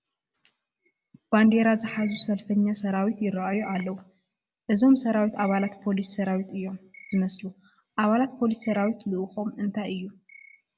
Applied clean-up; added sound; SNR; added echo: none; none; none; none.